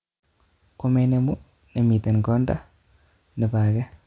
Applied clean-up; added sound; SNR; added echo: none; none; none; none.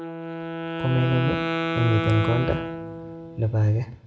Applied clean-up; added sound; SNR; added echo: none; Wind instrument, woodwind instrument; 4 dB; reverberation time 0.7 s.